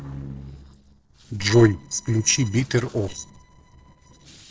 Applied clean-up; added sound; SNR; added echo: neural separator model SepFormer DNS4.